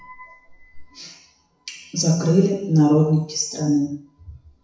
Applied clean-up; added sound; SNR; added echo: classical method WPE with log-MMSE.